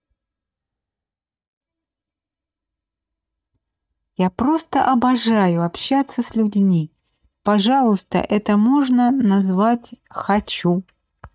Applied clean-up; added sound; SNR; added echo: neural mask model DeepFilterNet 3.